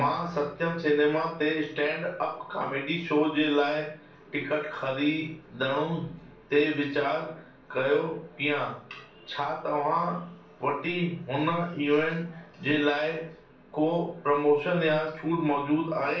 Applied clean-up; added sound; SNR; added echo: none; none; none; reverberation time 0.3 s.